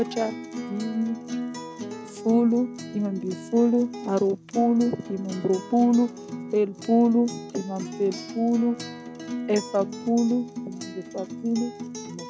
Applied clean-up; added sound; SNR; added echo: none; Acoustic guitar; 11 dB; none.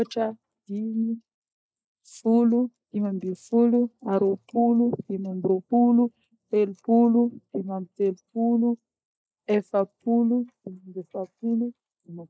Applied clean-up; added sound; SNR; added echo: neural mask model Resemble Enhance denoiser.